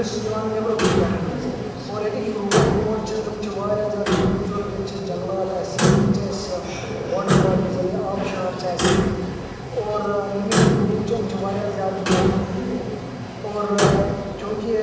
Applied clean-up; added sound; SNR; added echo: none; Clock; -2 dB; reverberation time 1.2 s.